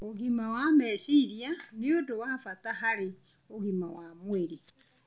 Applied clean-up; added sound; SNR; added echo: none; none; none; none.